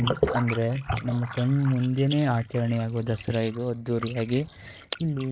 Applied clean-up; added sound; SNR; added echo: neural mask model Resemble Enhance denoiser.